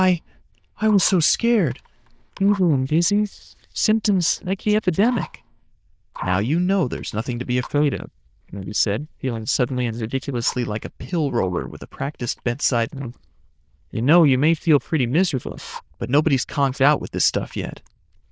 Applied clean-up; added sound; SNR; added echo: neural diffusion model UNIVERSE++.